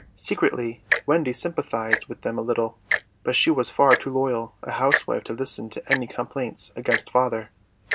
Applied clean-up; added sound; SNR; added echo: none; Tick-tock; 6 dB; none.